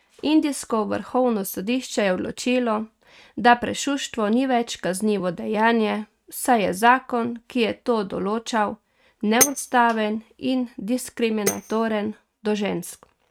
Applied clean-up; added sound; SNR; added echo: neural mask model RNNoise.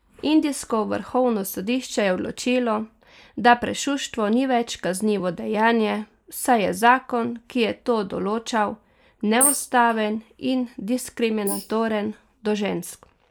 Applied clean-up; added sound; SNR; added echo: neural mask model Resemble Enhance denoiser.